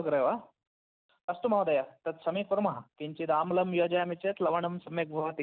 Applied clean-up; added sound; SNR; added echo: none; none; none; none.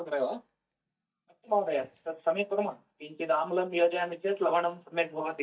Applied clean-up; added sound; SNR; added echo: neural mask model DeepFilterNet 3.